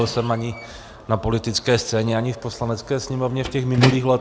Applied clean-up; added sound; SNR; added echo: none; Squeak / Slam / Wood; 13 dB; none.